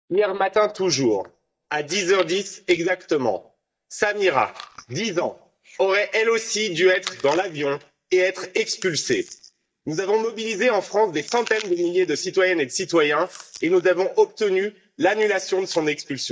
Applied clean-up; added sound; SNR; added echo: neural mask model DeepFilterNet 3.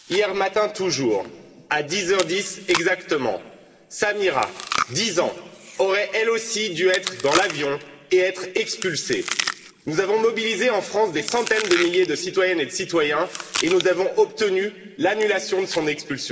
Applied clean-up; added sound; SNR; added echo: none; Chewing, mastication; 11 dB; reverberation time 2.4 s.